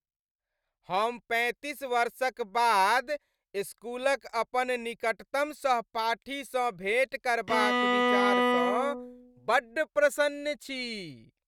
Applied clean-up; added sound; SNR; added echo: neural mask model RNNoise.